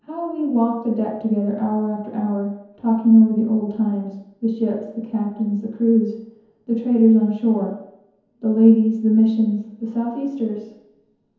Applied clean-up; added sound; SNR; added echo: none; none; none; reverberation time 0.9 s.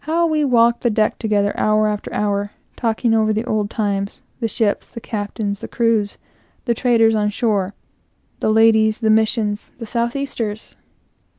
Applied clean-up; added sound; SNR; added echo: none; none; none; none.